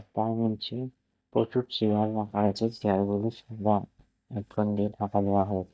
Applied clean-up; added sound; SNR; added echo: neural mask model DeepFilterNet 3.